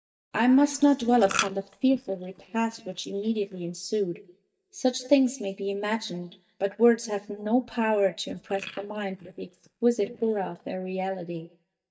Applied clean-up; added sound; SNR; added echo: neural mask model DeepFilterNet 3.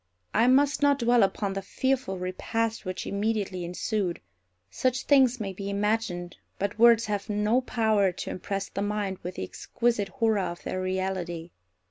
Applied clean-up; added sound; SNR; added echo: none; none; none; none.